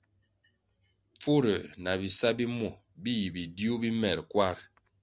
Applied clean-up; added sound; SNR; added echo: none; none; none; none.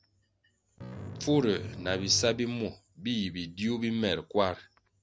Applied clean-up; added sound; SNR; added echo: none; Bass guitar; 10 dB; none.